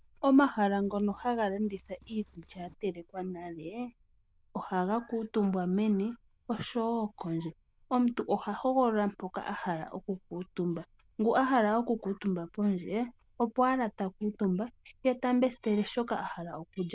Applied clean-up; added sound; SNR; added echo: neural diffusion model UNIVERSE++.